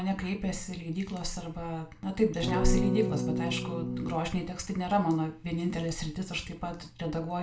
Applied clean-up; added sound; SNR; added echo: none; Electric guitar / Strum; 0 dB; reverberation time 0.3 s.